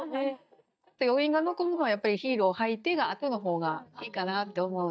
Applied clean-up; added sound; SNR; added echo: neural mask model DeepFilterNet 3.